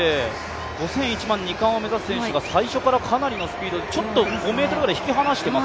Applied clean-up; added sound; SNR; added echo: none; none; none; none.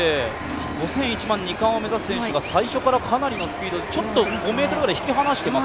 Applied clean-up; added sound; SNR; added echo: none; Toilet flush; 15 dB; none.